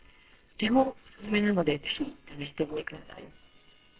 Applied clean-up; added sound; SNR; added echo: neural separator model SepFormer WHAMR!.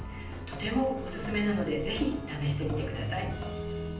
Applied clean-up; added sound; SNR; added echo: none; Drip / Sink (filling or washing); 12 dB; reverberation time 0.6 s.